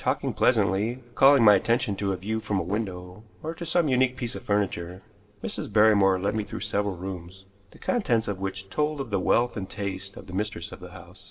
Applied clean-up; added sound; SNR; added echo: neural separator model SepFormer DNS4.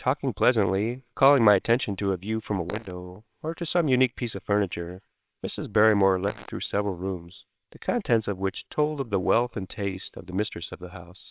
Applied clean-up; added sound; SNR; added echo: neural separator model SepFormer WHAMR!.